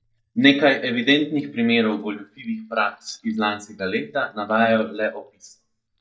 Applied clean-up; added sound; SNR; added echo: neural mask model DeepFilterNet 3.